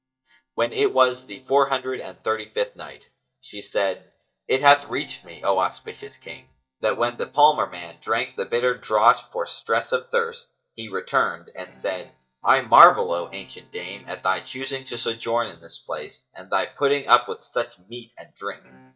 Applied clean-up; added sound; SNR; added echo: neural mask model DeepFilterNet 3.